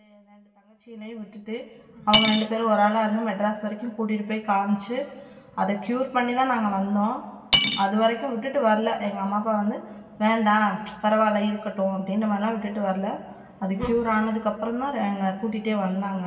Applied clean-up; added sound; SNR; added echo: none; Cutlery, silverware / Dishes, pots, and pans; -1 dB; reverberation time 2.1 s.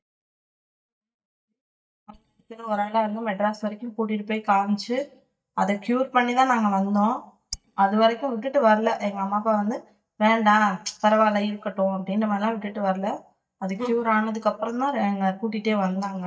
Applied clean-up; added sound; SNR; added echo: neural mask model DeepFilterNet 3.